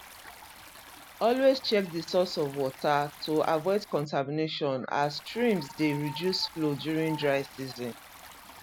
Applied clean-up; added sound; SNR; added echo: none; Stream; 20 dB; none.